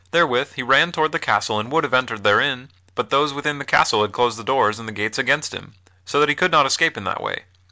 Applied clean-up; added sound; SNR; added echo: none; none; none; none.